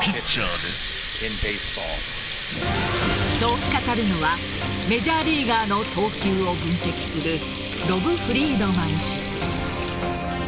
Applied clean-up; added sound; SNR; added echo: none; Water tap, faucet; 3 dB; none.